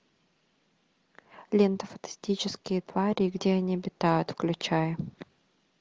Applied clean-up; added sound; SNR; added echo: none; none; none; none.